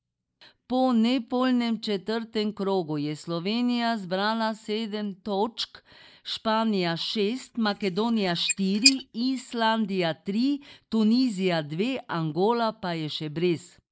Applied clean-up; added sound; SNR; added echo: neural mask model Resemble Enhance denoiser.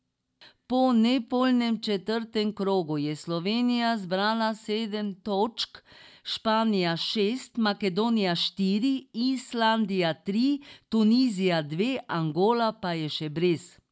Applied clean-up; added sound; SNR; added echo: none; none; none; none.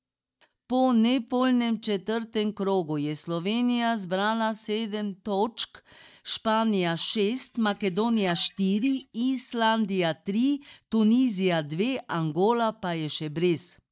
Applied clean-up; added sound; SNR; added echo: neural mask model DeepFilterNet 3.